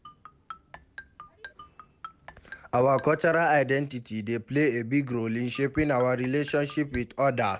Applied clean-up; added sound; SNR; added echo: none; Marimba, xylophone; 20 dB; none.